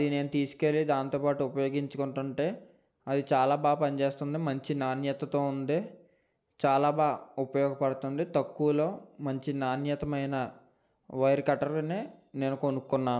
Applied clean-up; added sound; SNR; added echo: none; none; none; none.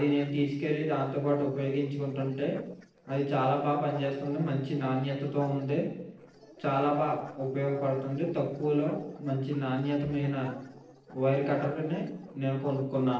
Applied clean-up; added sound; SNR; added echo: neural separator model SepFormer DNS4.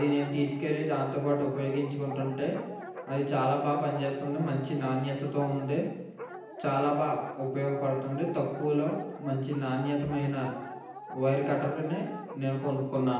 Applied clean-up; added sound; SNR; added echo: none; Dog; 12 dB; reverberation time 0.9 s.